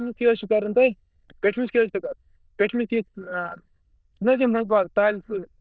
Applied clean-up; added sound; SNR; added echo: neural diffusion model UNIVERSE++.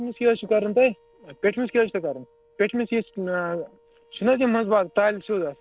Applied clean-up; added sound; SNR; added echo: neural separator model SepFormer DNS4.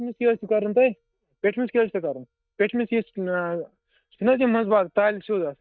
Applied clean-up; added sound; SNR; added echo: neural mask model DeepFilterNet 3.